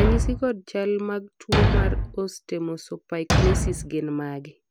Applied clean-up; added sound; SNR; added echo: none; Thump, thud; -3 dB; none.